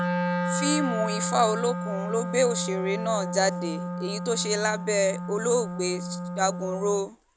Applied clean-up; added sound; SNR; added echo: none; Wind instrument, woodwind instrument; 3 dB; none.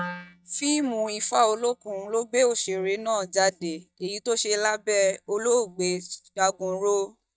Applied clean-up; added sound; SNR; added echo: neural mask model DeepFilterNet 3.